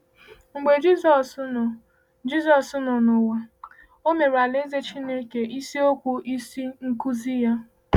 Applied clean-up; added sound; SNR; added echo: none; none; none; none.